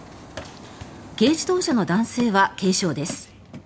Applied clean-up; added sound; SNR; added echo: none; Run; 18 dB; none.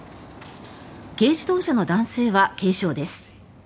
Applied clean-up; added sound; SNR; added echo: none; none; none; none.